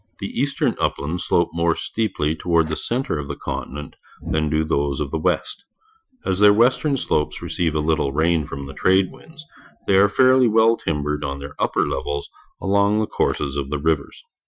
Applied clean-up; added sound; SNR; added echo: classical method Wiener filter.